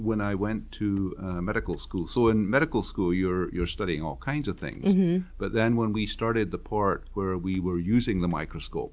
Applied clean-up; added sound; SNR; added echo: none; Engine / Car; 16 dB; none.